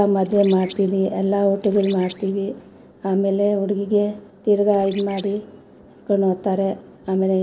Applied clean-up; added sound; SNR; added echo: none; Bird; 16 dB; reverberation time 1.1 s.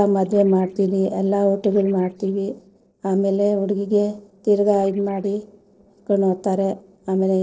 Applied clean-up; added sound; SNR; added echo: neural separator model SepFormer DNS4.